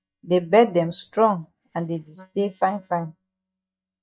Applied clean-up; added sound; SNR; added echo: neural mask model DeepFilterNet 3.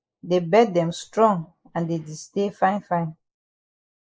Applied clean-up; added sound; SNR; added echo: neural mask model Resemble Enhance denoiser.